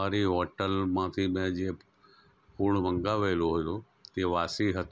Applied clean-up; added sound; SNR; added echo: none; none; none; none.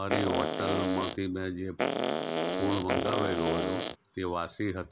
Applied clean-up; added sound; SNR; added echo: none; Fart; -3 dB; none.